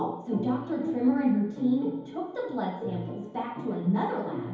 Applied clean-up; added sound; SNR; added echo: none; none; none; reverberation time 2.2 s.